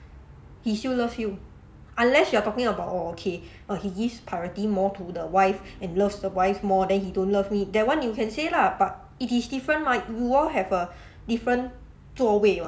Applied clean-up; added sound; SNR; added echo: none; none; none; none.